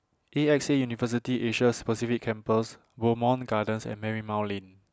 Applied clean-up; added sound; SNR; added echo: none; none; none; none.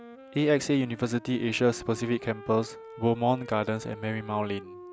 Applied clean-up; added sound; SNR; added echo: none; Wind instrument, woodwind instrument; 17 dB; none.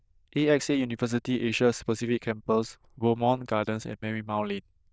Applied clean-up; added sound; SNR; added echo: neural diffusion model UNIVERSE++.